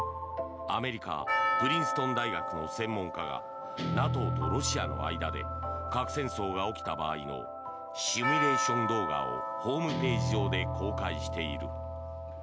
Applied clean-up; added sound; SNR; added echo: none; Percussion + Guitar; 0 dB; none.